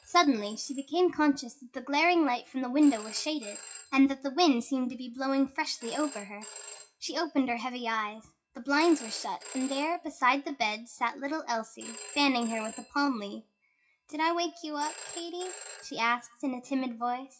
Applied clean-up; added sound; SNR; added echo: classical method WPE with log-MMSE.